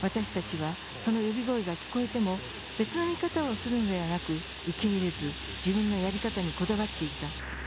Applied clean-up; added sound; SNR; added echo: none; Fire; 9 dB; none.